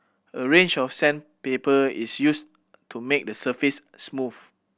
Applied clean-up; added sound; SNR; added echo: none; none; none; none.